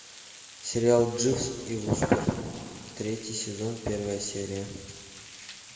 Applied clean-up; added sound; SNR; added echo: none; Water; 17 dB; reverberation time 1.6 s.